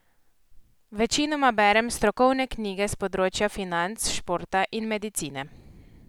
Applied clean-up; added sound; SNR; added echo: none; none; none; none.